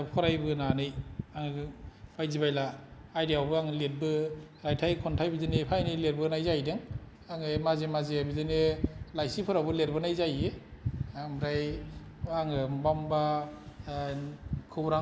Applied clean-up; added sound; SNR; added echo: none; Bowed string instrument; 20 dB; none.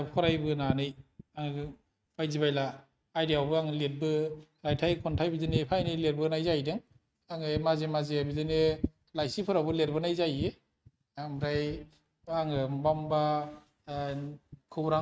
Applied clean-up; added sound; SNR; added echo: neural mask model RNNoise.